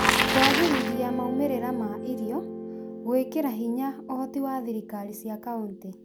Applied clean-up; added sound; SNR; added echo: none; Bicycle + Guitar; 0 dB; none.